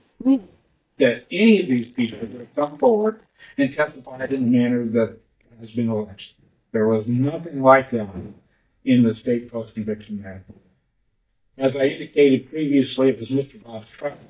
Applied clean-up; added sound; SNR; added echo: neural mask model DeepFilterNet 3.